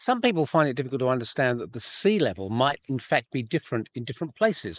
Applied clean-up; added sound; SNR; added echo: neural mask model Resemble Enhance denoiser.